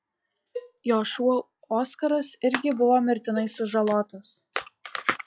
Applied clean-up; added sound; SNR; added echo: classical method log-MMSE.